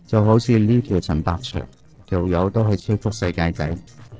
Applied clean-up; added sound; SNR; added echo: neural separator model SepFormer DNS4.